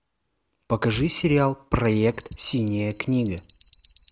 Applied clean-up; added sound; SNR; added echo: none; Alarm; 13 dB; none.